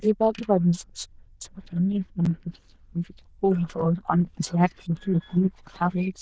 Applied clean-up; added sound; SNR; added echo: neural diffusion model UNIVERSE++.